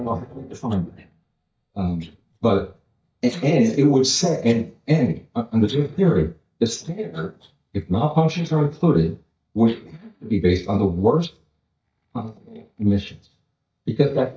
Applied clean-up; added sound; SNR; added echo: neural mask model DeepFilterNet 3.